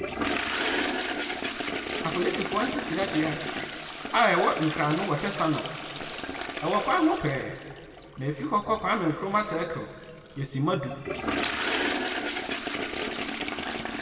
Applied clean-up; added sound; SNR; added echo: none; Toilet flush; 3 dB; reverberation time 1.7 s.